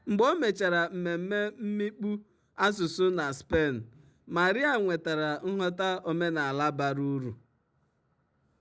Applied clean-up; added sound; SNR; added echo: none; none; none; none.